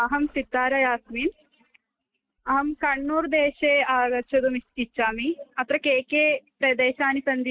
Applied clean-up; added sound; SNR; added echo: neural mask model RNNoise.